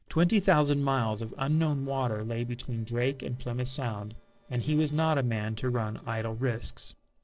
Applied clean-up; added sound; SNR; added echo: neural separator model SepFormer DNS4.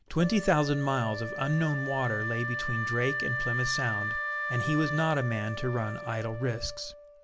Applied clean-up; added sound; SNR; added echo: none; Wind instrument, woodwind instrument; 5 dB; none.